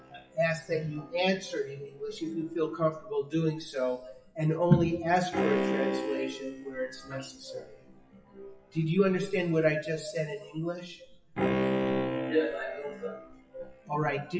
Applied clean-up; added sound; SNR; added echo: classical method WPE with log-MMSE.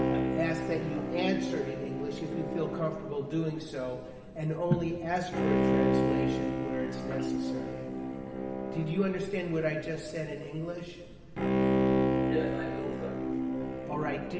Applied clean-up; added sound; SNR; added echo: none; Bowed string instrument; -3 dB; reverberation time 2.1 s.